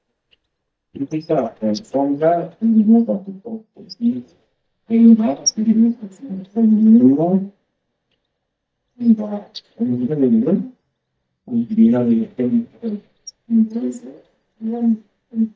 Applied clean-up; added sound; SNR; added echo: neural mask model DeepFilterNet 3.